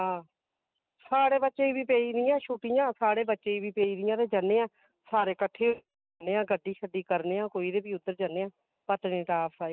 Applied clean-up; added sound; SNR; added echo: none; none; none; none.